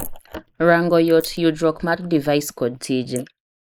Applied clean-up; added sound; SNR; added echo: neural mask model Resemble Enhance denoiser.